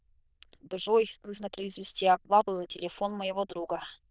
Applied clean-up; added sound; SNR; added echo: neural diffusion model UNIVERSE++.